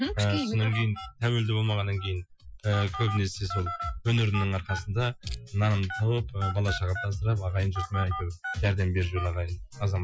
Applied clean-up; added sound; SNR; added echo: classical method Wiener filter.